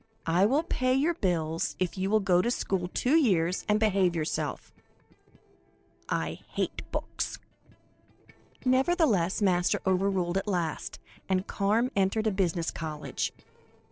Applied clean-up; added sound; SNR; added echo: neural separator model SepFormer DNS4.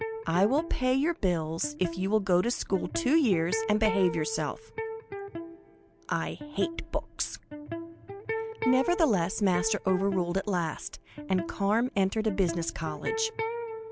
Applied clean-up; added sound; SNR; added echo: none; Electric guitar; 9 dB; none.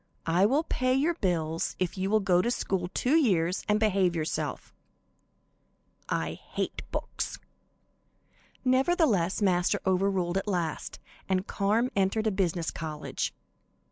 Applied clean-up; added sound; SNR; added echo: none; none; none; none.